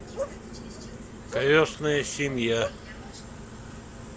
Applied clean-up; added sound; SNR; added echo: none; Bark; 12 dB; none.